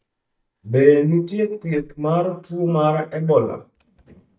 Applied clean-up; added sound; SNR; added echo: neural mask model DeepFilterNet 3.